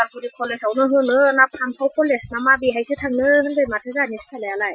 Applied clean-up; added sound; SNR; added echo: classical method Wiener filter.